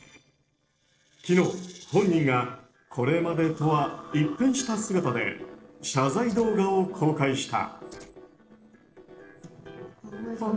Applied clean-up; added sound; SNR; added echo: neural separator model SepFormer DNS4.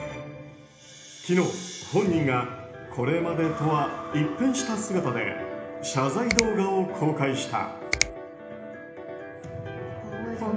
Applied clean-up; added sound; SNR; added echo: none; Finger snapping; 5 dB; reverberation time 1.0 s.